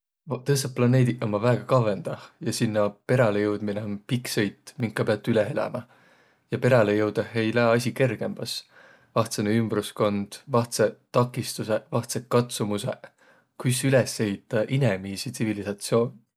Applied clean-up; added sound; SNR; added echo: none; none; none; none.